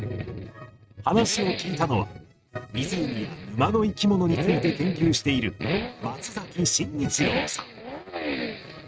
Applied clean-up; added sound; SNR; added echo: neural mask model RNNoise.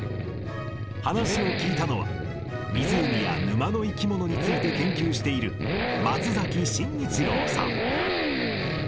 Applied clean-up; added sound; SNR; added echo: none; Accelerating, revving, vroom; -1 dB; none.